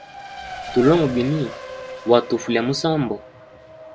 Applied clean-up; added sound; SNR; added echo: none; Race car, auto racing; 14 dB; none.